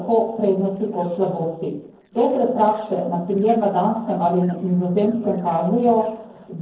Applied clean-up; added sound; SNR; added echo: neural separator model SepFormer DNS4.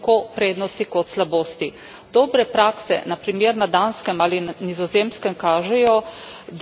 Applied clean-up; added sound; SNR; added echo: none; none; none; none.